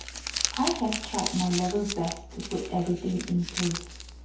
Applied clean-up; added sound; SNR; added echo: none; Crumpling, crinkling; 6 dB; reverberation time 0.6 s.